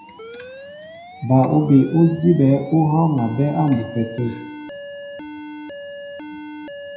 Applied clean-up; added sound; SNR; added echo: none; Alarm; 15 dB; reverberation time 0.8 s.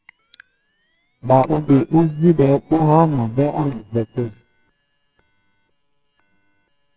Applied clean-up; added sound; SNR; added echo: neural separator model SepFormer WHAMR!.